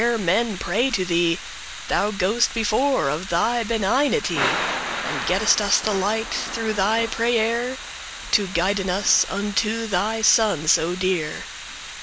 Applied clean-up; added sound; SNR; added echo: none; Thunder / Rain; 9 dB; none.